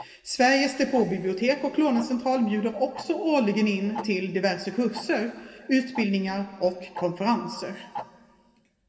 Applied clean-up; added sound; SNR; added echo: none; Tick-tock; 19 dB; reverberation time 1.6 s.